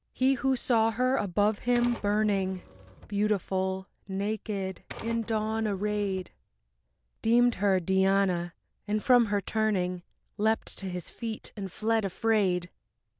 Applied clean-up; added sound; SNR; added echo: none; Typewriter; 18 dB; none.